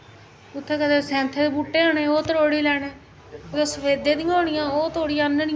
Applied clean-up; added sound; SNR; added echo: none; none; none; none.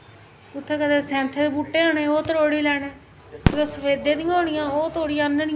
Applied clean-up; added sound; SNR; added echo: none; Fireworks; 6 dB; none.